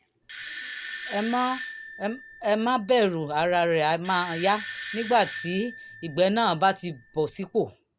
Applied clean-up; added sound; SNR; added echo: none; Bell / Doorbell; 14 dB; none.